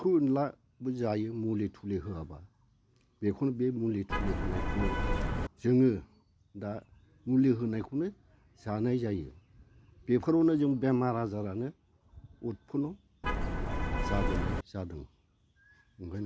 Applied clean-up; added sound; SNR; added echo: none; Vehicle horn, car horn, honking; -2 dB; none.